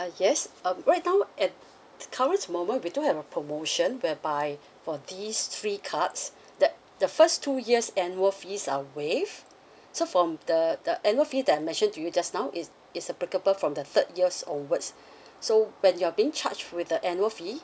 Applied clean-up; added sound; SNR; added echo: none; none; none; none.